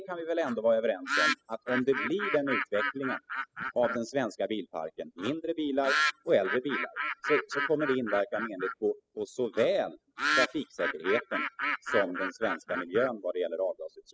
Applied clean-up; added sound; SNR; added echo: classical method spectral subtraction.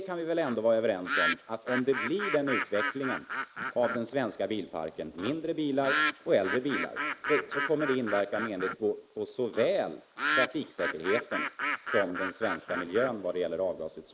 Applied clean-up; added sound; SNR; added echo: neural mask model Resemble Enhance denoiser.